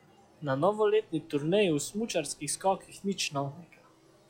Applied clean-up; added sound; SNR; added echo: classical method log-MMSE.